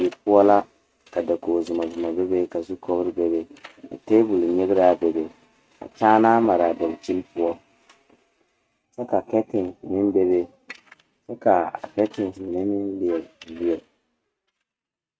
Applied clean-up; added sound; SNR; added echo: neural mask model RNNoise.